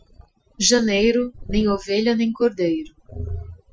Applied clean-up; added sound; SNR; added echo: classical method Wiener filter.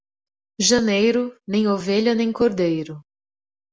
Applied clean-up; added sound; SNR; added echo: none; none; none; none.